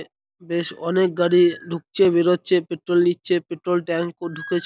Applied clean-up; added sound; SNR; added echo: none; none; none; none.